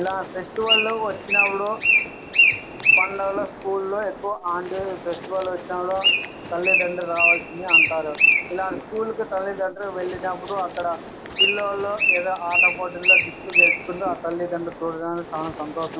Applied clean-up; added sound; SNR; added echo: none; Bird; -4 dB; none.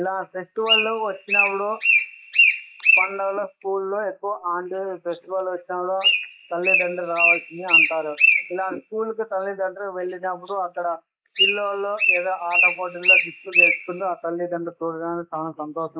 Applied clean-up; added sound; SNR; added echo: neural mask model Resemble Enhance denoiser.